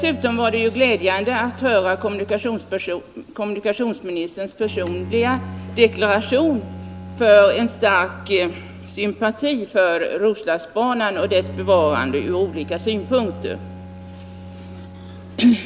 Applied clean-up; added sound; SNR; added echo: none; Bowed string instrument; 15 dB; none.